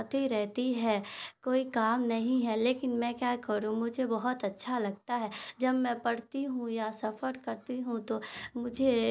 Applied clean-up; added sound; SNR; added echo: none; none; none; none.